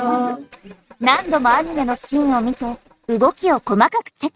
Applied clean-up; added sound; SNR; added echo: neural mask model RNNoise.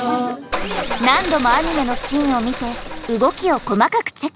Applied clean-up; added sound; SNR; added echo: none; Car; 7 dB; none.